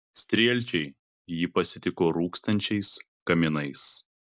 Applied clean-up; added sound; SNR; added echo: none; none; none; none.